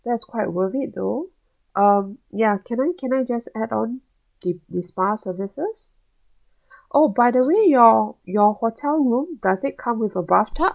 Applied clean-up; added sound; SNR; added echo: none; none; none; none.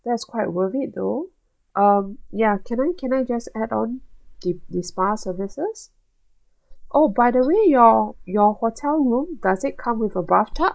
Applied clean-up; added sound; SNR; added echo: neural mask model Resemble Enhance denoiser.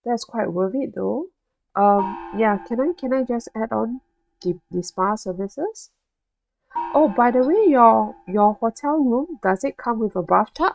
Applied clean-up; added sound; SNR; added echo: neural mask model RNNoise.